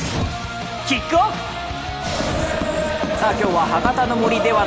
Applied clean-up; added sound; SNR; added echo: none; none; none; none.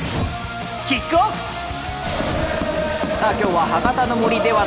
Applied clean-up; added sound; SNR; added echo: none; Engine / Car; 19 dB; none.